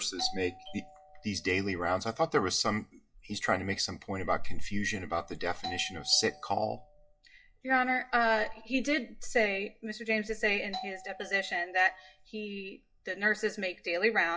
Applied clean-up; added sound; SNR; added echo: classical method WPE with log-MMSE.